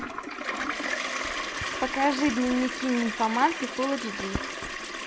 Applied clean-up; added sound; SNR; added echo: none; Toilet flush; 4 dB; none.